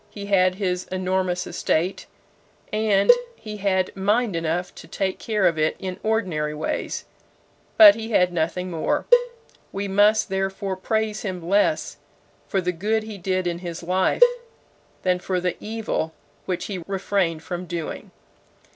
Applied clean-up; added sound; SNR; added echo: none; Cowbell; 1 dB; none.